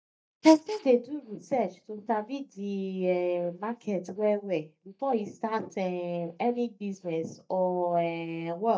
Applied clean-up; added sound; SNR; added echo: neural mask model DeepFilterNet 3.